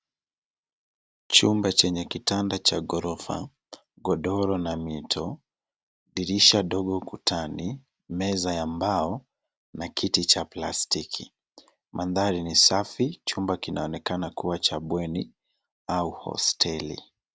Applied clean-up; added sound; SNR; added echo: none; none; none; none.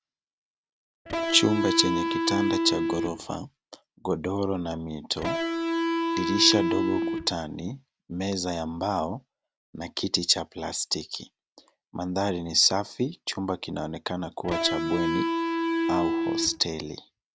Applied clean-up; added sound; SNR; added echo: none; Electric guitar; -3 dB; none.